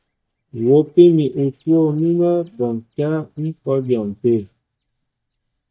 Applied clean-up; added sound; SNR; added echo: neural mask model DeepFilterNet 3.